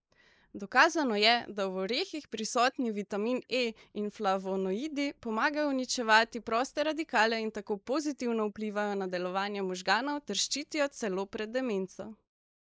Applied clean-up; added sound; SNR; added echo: neural mask model Resemble Enhance denoiser.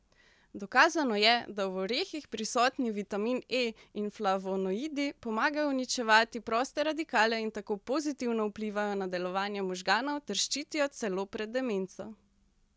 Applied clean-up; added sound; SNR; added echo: none; none; none; none.